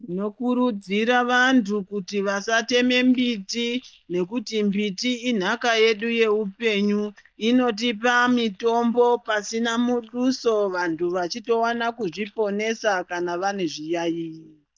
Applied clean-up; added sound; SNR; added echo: neural mask model DeepFilterNet 3.